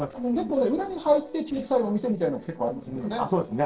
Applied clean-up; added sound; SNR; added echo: neural separator model SepFormer DNS4.